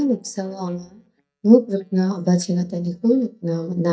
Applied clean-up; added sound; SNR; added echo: neural mask model DeepFilterNet 3.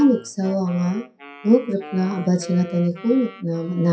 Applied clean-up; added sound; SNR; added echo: classical method WPE with log-MMSE.